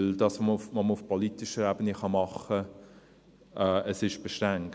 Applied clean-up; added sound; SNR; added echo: none; none; none; none.